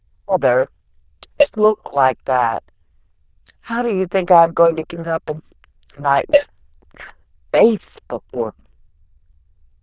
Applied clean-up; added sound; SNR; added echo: neural diffusion model UNIVERSE++.